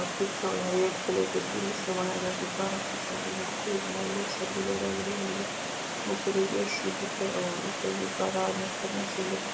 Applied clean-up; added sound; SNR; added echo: none; Water; 2 dB; reverberation time 0.5 s.